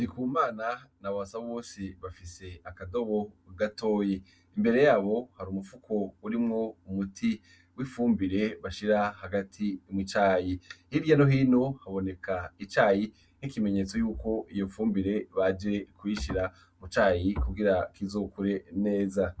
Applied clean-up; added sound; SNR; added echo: none; none; none; none.